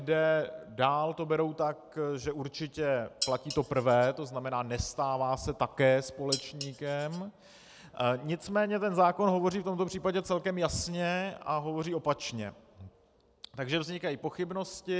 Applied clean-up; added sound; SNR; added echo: none; Dishes, pots, and pans; 10 dB; none.